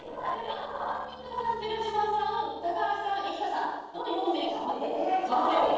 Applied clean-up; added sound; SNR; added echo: neural separator model SepFormer DNS4.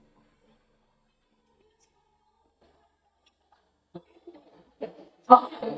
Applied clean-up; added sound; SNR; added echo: neural mask model DeepFilterNet 3.